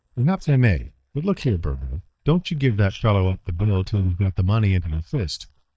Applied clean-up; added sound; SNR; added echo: neural mask model DeepFilterNet 3.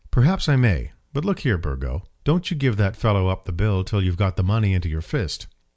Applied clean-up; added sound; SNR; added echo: none; none; none; none.